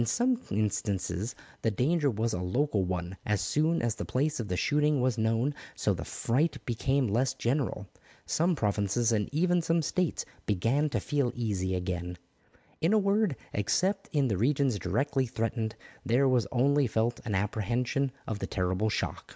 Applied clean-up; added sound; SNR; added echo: none; none; none; none.